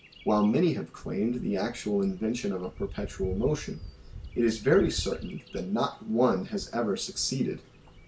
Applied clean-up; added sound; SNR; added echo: none; Bird vocalization, bird call, bird song; 15 dB; none.